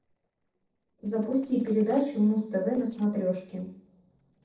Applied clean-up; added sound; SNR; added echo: neural separator model SepFormer DNS4.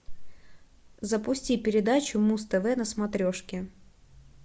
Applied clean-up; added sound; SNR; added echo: none; none; none; none.